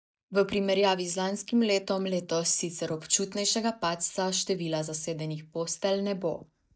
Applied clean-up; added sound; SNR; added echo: neural mask model DeepFilterNet 3.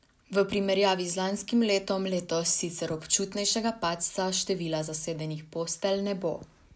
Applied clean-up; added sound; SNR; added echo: none; none; none; none.